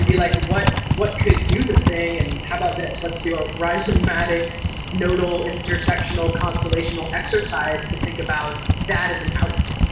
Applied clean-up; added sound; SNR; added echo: none; Typing; -2 dB; reverberation time 0.9 s.